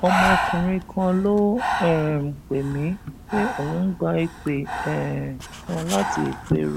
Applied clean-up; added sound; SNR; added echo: none; Breathing; 4 dB; none.